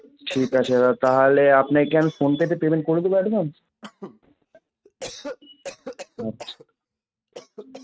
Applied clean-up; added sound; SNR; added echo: neural mask model RNNoise.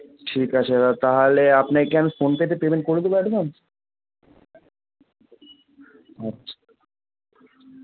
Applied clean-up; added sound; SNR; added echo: none; none; none; none.